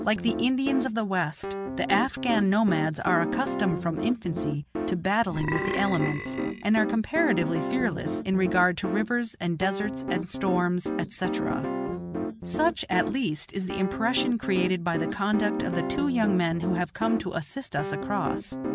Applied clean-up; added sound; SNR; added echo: none; Piano + Burping, eructation; 4 dB; none.